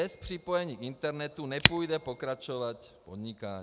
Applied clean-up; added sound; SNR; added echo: none; Scissors; 1 dB; none.